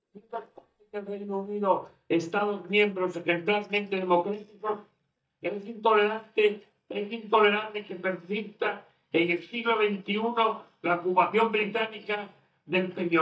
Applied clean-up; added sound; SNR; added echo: neural mask model DeepFilterNet 3.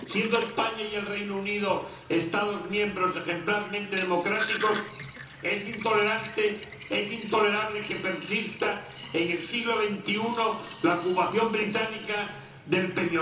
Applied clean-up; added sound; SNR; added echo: none; Sink (filling or washing); 12 dB; reverberation time 1.2 s.